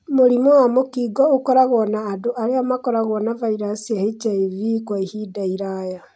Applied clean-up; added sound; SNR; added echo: none; none; none; none.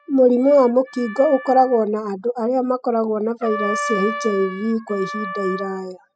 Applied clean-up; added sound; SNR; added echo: classical method spectral subtraction.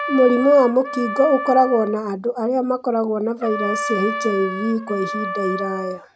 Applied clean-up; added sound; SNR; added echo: none; Trumpet; 9 dB; none.